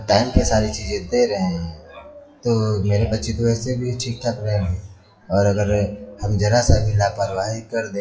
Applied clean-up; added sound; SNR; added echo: classical method WPE with log-MMSE.